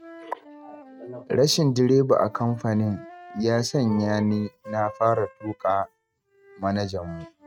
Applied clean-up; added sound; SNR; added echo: neural mask model RNNoise.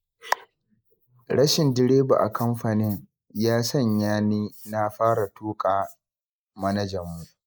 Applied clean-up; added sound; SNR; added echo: neural mask model Resemble Enhance denoiser.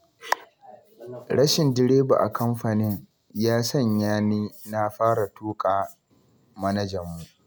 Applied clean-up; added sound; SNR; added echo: none; none; none; none.